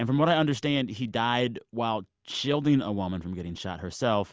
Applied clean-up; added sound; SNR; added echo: none; none; none; none.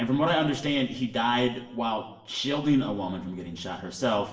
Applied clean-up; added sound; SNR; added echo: none; none; none; reverberation time 0.8 s.